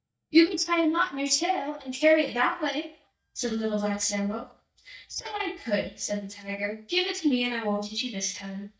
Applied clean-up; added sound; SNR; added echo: neural mask model DeepFilterNet 3.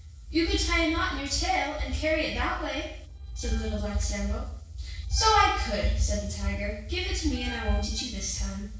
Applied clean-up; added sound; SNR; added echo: neural separator model SepFormer DNS4.